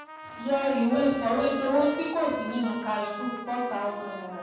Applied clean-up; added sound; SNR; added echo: none; Trumpet; 12 dB; reverberation time 1.2 s.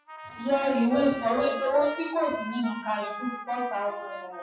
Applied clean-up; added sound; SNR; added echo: classical method WPE with log-MMSE.